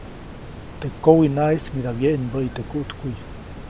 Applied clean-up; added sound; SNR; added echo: none; Water; 13 dB; none.